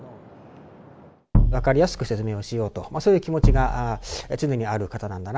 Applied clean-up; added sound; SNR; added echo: none; Bass drum; -4 dB; none.